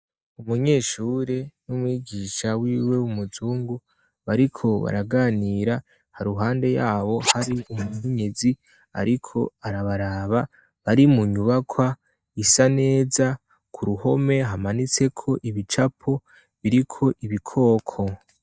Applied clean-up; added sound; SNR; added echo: neural mask model DeepFilterNet 3.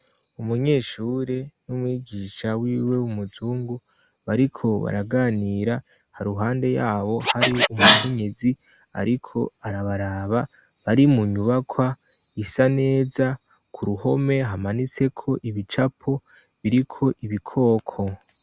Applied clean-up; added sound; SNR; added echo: none; Scratching (performance technique); -1 dB; none.